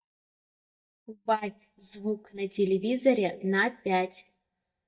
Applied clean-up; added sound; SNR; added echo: neural mask model DeepFilterNet 3.